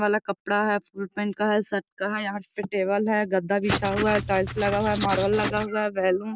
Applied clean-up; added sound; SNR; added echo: none; Writing; 3 dB; none.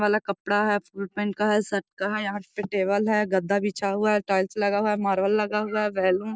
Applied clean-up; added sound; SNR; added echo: none; none; none; none.